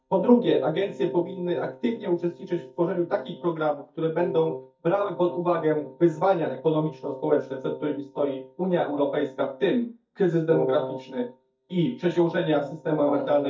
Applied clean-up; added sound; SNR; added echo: neural mask model DeepFilterNet 3.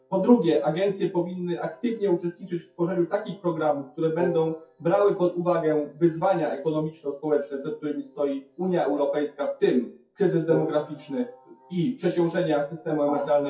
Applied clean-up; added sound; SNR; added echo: classical method WPE with log-MMSE.